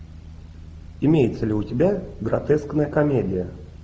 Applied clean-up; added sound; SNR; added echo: none; none; none; none.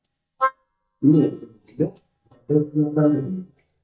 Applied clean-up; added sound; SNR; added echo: neural mask model DeepFilterNet 3.